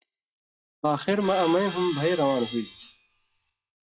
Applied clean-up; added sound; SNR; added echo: classical method WPE with log-MMSE.